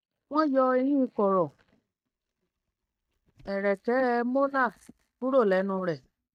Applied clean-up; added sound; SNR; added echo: neural mask model DeepFilterNet 3.